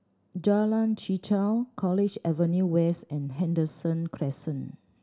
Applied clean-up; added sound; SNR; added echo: none; none; none; none.